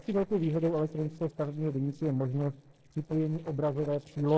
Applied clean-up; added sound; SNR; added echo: neural separator model SepFormer DNS4.